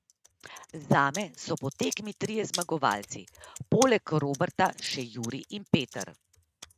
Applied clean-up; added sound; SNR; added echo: neural mask model RNNoise.